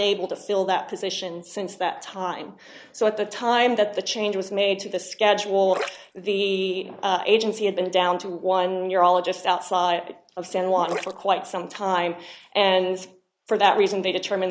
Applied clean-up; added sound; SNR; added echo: neural mask model Resemble Enhance denoiser.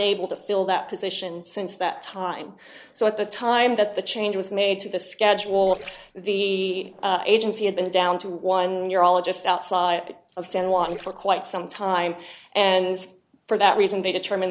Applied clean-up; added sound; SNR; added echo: neural separator model SepFormer DNS4.